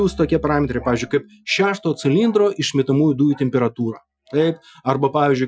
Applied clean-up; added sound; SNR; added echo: classical method Wiener filter.